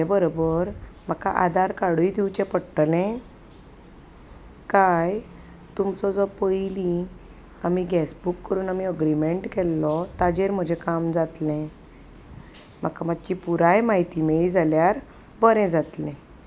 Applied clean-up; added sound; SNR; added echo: none; none; none; none.